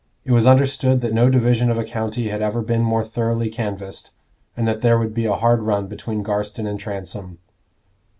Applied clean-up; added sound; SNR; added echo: none; none; none; none.